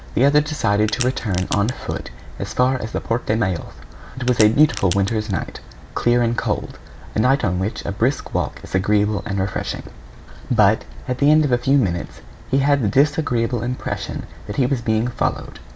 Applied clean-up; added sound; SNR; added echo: none; Crack; 13 dB; none.